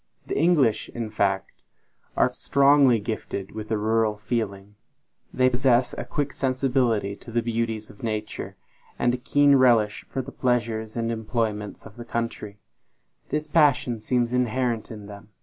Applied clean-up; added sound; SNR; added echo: none; none; none; none.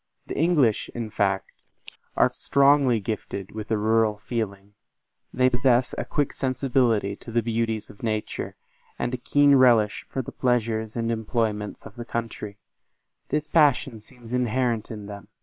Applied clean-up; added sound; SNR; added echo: neural separator model SepFormer WHAM!.